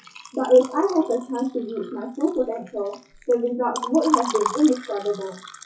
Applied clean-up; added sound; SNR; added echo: classical method WPE with log-MMSE.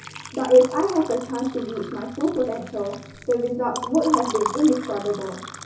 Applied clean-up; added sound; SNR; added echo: none; Liquid; 11 dB; reverberation time 0.3 s.